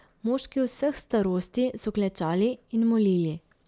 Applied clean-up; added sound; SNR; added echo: none; none; none; none.